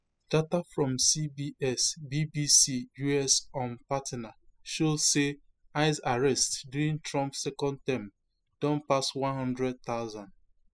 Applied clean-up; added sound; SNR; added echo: classical method spectral subtraction.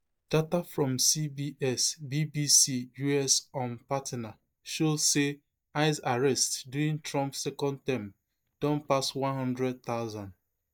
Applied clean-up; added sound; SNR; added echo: neural mask model DeepFilterNet 3.